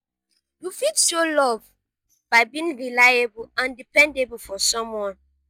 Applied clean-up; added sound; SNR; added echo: neural mask model DeepFilterNet 3.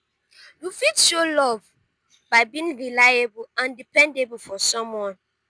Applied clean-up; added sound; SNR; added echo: none; none; none; none.